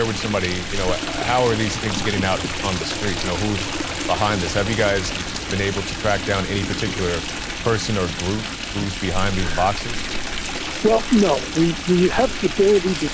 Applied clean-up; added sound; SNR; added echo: none; Stream; 4 dB; none.